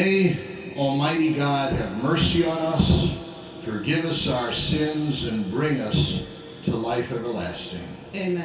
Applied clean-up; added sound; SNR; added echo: none; none; none; reverberation time 0.2 s.